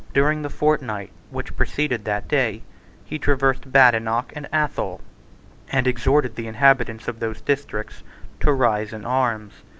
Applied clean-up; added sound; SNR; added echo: none; none; none; none.